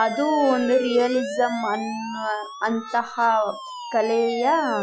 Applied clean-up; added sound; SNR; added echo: classical method Wiener filter.